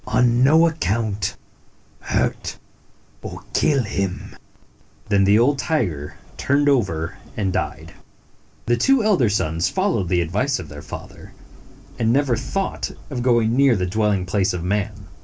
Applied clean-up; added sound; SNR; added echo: none; none; none; none.